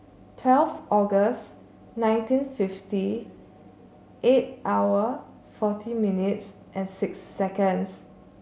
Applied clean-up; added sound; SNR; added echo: none; none; none; none.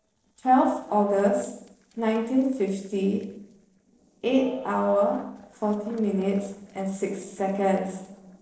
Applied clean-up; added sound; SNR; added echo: neural separator model SepFormer DNS4.